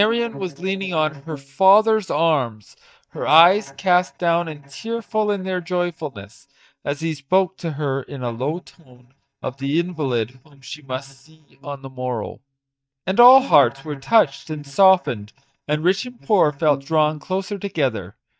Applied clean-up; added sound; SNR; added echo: neural mask model DeepFilterNet 3.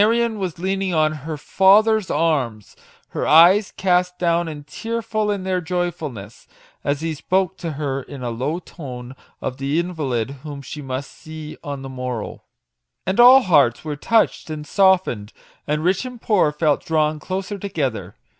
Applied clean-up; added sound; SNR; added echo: none; none; none; none.